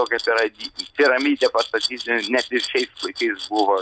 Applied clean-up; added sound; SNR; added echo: none; Glass; 11 dB; none.